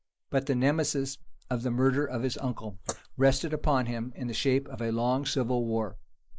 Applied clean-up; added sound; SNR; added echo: neural mask model Resemble Enhance denoiser.